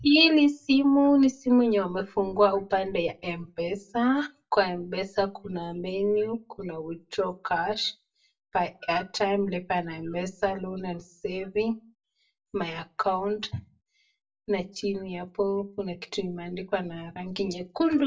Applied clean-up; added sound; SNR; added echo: none; none; none; reverberation time 0.1 s.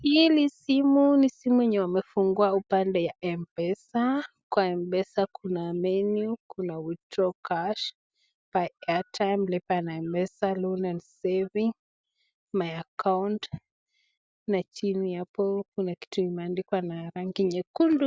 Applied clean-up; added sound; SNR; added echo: none; none; none; none.